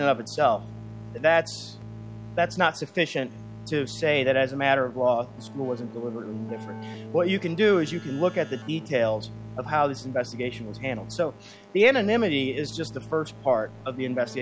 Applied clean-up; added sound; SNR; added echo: none; Keyboard (musical); 15 dB; none.